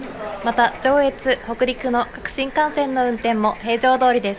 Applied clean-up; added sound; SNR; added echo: none; Bird / Frog; 19 dB; none.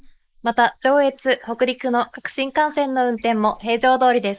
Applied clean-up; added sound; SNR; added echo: neural mask model Resemble Enhance denoiser.